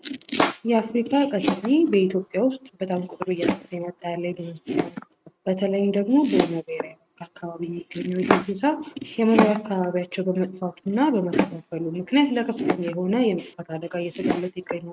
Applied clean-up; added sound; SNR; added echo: neural mask model RNNoise.